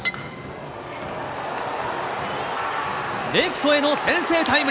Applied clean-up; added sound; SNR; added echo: none; none; none; none.